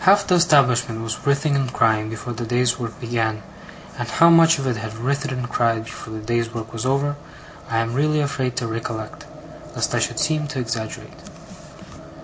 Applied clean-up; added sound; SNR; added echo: none; none; none; none.